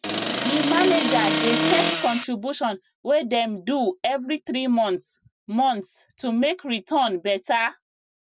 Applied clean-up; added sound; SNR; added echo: none; Accelerating, revving, vroom; -1 dB; none.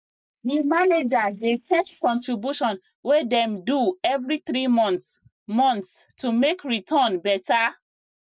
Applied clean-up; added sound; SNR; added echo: neural mask model Resemble Enhance denoiser.